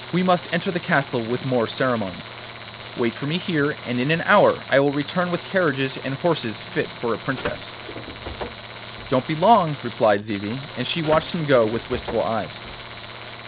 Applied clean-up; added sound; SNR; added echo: none; Tools + Car; 13 dB; none.